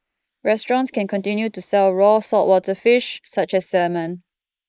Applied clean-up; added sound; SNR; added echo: neural mask model Resemble Enhance denoiser.